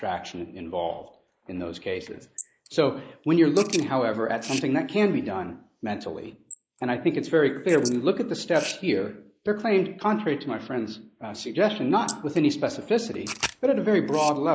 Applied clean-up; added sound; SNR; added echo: neural mask model Resemble Enhance denoiser.